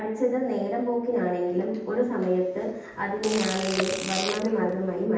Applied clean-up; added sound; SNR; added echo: none; Fart; 8 dB; reverberation time 0.9 s.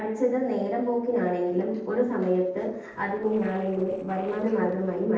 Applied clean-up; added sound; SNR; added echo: neural separator model SepFormer DNS4.